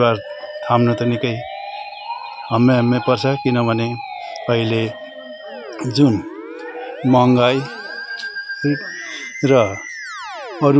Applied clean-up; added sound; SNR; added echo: none; Musical instrument; 12 dB; none.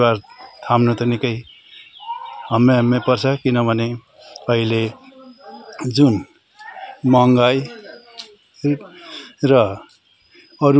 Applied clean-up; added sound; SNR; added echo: none; none; none; none.